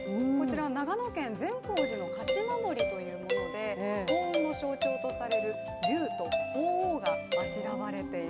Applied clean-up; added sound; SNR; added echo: none; Doorbell; 2 dB; none.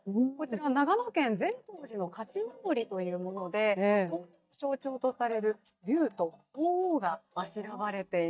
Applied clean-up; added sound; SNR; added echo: neural mask model DeepFilterNet 3.